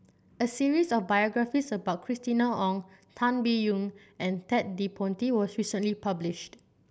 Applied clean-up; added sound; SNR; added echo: none; none; none; none.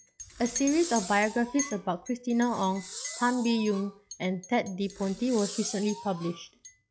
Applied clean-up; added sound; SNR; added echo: classical method log-MMSE.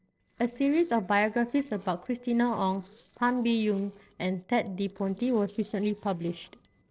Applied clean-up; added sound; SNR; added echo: neural separator model SepFormer DNS4.